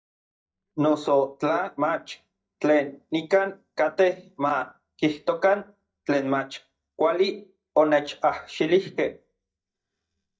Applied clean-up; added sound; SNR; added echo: neural mask model DeepFilterNet 3.